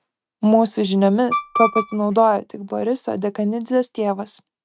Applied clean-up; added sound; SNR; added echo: neural mask model RNNoise.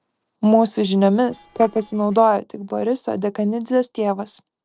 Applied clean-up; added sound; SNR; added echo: neural separator model SepFormer DNS4.